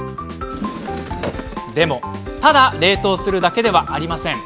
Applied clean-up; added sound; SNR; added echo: none; none; none; none.